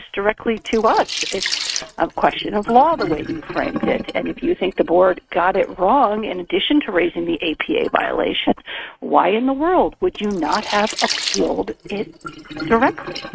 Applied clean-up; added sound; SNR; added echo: neural mask model RNNoise.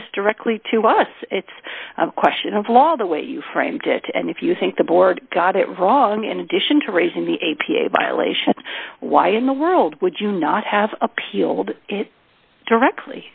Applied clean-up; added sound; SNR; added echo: none; none; none; none.